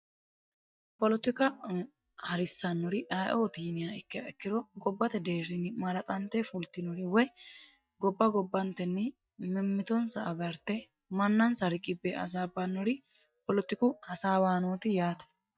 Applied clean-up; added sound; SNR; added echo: neural mask model DeepFilterNet 3.